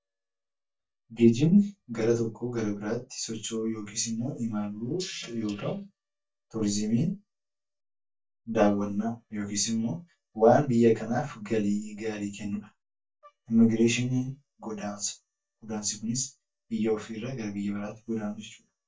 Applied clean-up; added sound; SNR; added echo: neural mask model DeepFilterNet 3.